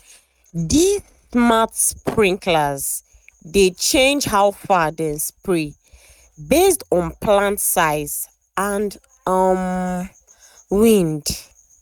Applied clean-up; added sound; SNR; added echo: neural mask model RNNoise.